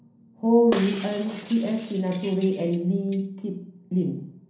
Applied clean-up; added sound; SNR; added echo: none; Shatter; 13 dB; reverberation time 0.6 s.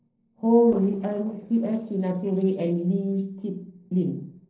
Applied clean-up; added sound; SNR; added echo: neural separator model SepFormer DNS4.